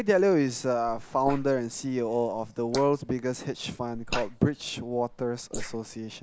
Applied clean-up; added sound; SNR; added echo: neural mask model Resemble Enhance denoiser.